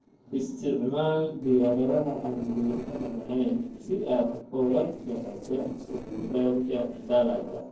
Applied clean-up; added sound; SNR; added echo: neural separator model SepFormer DNS4.